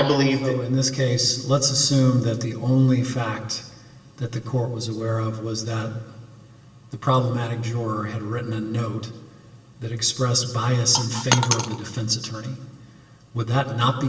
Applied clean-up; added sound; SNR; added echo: none; Coin (dropping); 2 dB; reverberation time 1.0 s.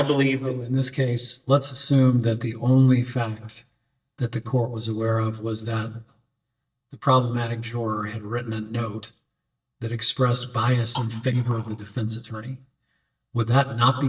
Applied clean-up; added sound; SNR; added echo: neural mask model DeepFilterNet 3.